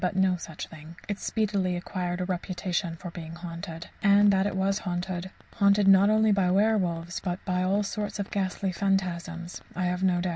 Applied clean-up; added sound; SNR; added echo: none; none; none; none.